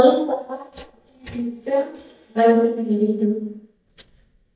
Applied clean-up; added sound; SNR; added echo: neural mask model DeepFilterNet 3.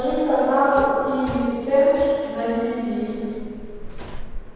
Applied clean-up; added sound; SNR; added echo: none; Subway, metro, underground; 12 dB; reverberation time 2.2 s.